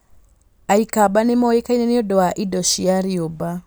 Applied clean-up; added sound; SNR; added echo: none; none; none; none.